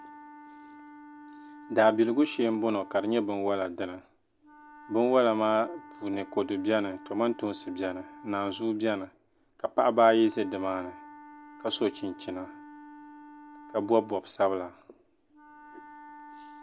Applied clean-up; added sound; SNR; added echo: none; Wind instrument, woodwind instrument; 19 dB; none.